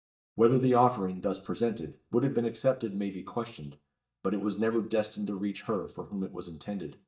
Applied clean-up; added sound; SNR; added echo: neural mask model DeepFilterNet 3.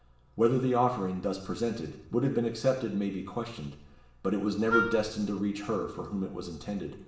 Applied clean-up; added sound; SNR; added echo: none; Wind instrument, woodwind instrument; 2 dB; reverberation time 0.7 s.